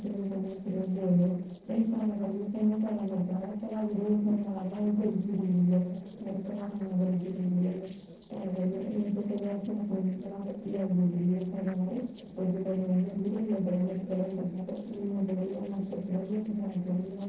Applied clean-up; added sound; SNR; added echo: neural separator model SepFormer DNS4.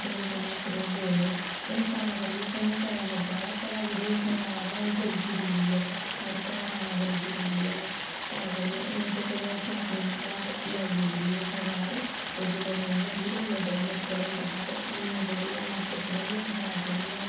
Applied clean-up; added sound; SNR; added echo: none; Stream; 4 dB; reverberation time 0.7 s.